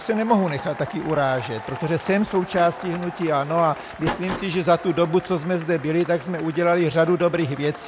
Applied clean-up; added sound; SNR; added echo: none; Applause / Cheering + Slam; 13 dB; none.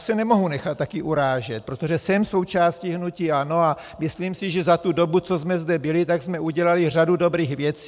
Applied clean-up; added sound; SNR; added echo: none; none; none; none.